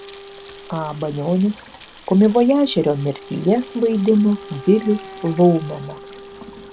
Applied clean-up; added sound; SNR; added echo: none; Sink (filling or washing) / Water tap, faucet + Wind instrument, woodwind instrument; 17 dB; none.